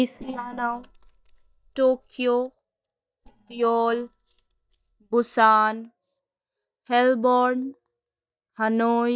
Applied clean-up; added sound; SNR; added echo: neural mask model DeepFilterNet 3.